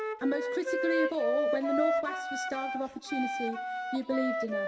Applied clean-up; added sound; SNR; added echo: none; Wind instrument, woodwind instrument; -2 dB; reverberation time 1.4 s.